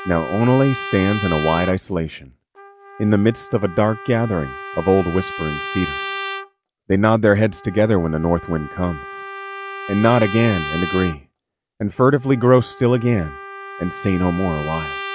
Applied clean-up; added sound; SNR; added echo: none; Trumpet; 11 dB; none.